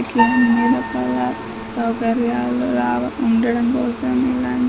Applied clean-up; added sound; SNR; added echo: none; Piano; 10 dB; none.